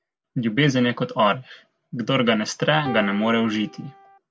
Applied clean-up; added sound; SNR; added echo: none; Piano; 13 dB; none.